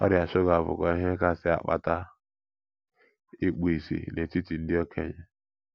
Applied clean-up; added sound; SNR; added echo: none; none; none; none.